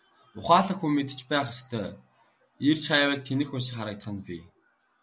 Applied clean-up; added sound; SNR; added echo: none; none; none; none.